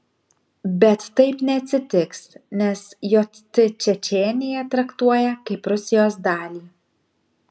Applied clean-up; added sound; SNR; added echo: none; none; none; none.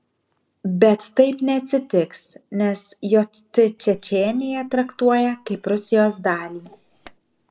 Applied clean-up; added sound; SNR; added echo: neural separator model SepFormer DNS4.